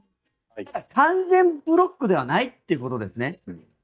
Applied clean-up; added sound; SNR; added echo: neural mask model DeepFilterNet 3.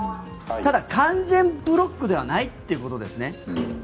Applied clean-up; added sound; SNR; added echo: none; Sliding door; 15 dB; none.